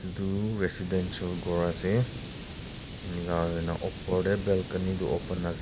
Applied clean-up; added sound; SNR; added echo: none; Hiss; 8 dB; none.